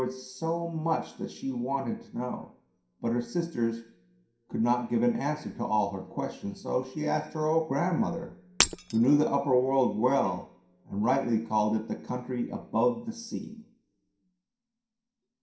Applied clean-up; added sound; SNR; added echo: none; Shatter; 4 dB; reverberation time 0.5 s.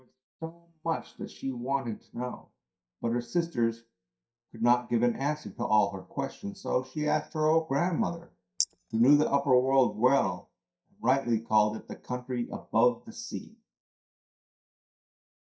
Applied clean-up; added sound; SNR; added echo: neural mask model DeepFilterNet 3.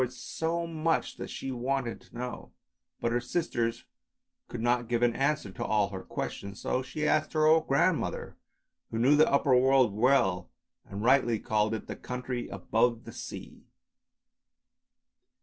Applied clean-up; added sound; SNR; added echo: none; none; none; none.